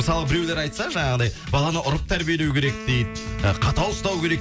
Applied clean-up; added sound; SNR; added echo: none; Wind instrument, woodwind instrument; 15 dB; none.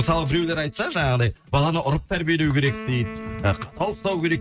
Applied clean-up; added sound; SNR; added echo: neural mask model RNNoise.